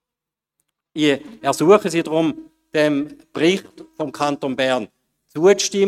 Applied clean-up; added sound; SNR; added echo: neural mask model RNNoise.